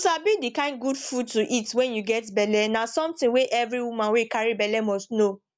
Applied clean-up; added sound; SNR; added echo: none; none; none; none.